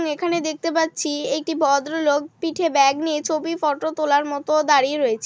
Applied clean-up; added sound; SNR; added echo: none; none; none; none.